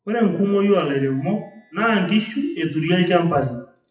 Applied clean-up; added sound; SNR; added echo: classical method WPE with log-MMSE.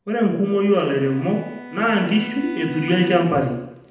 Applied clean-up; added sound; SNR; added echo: none; Bowed string instrument; 16 dB; reverberation time 0.8 s.